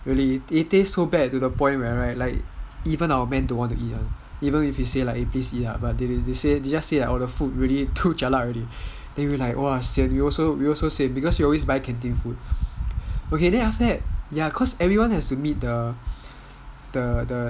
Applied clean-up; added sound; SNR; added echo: none; none; none; none.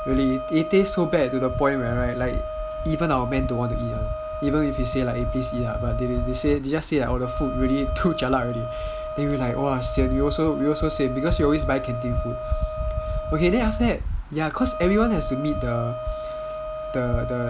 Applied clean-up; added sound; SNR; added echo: none; Wind instrument, woodwind instrument; 8 dB; none.